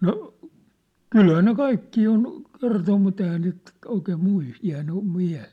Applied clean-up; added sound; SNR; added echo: none; none; none; none.